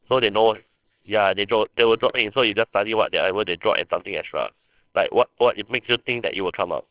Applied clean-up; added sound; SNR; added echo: neural separator model SepFormer WHAMR!.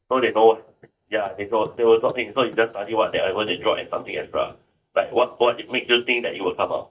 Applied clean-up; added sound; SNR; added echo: neural mask model DeepFilterNet 3.